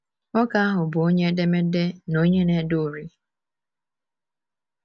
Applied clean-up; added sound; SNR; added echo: none; none; none; none.